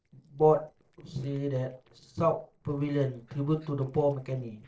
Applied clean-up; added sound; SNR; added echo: neural separator model SepFormer DNS4.